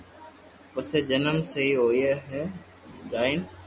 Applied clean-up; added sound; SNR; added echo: none; none; none; none.